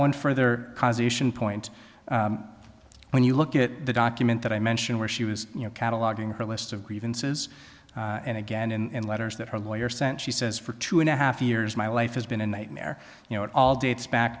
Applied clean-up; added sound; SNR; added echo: none; none; none; none.